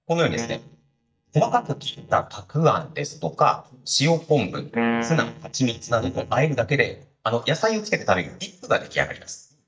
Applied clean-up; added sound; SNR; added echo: neural mask model DeepFilterNet 3.